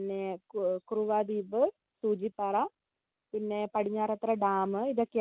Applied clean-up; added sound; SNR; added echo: none; none; none; none.